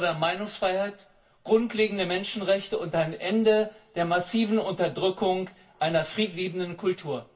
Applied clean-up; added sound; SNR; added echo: none; none; none; reverberation time 0.2 s.